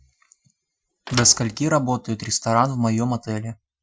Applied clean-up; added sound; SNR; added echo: classical method Wiener filter.